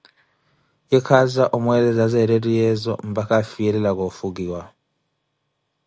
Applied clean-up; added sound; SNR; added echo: none; none; none; none.